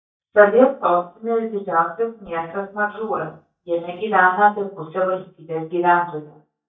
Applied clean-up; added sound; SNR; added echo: neural mask model DeepFilterNet 3.